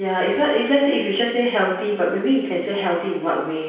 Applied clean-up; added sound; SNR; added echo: none; none; none; reverberation time 0.9 s.